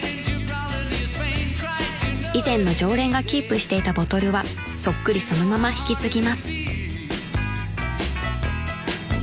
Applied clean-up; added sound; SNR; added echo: none; none; none; none.